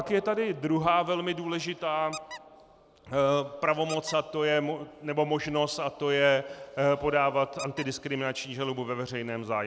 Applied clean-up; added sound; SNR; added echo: none; Squeak; 20 dB; none.